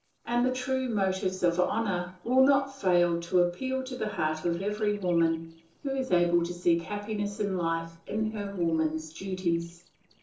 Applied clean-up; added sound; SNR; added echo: neural separator model SepFormer DNS4.